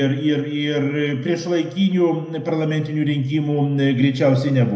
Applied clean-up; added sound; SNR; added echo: none; none; none; reverberation time 0.8 s.